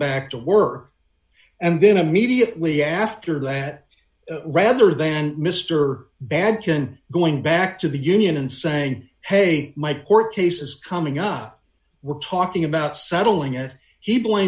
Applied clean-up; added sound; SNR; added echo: none; none; none; none.